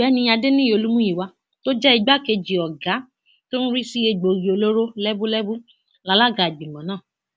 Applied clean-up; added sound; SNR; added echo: none; none; none; none.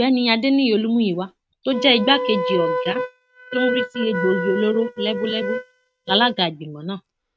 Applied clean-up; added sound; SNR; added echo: neural mask model RNNoise.